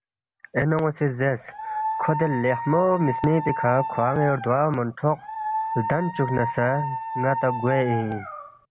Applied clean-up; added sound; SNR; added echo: none; Dog; 6 dB; none.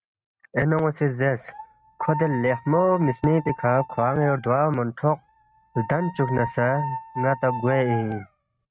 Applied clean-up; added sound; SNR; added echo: neural mask model RNNoise.